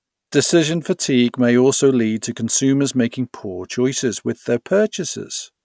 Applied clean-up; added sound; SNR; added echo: none; none; none; none.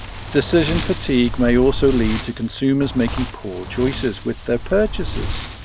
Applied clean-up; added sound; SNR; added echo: none; Wind; 6 dB; none.